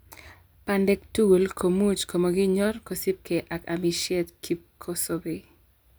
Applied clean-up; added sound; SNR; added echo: none; none; none; none.